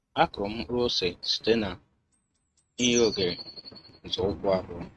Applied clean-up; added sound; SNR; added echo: neural mask model RNNoise.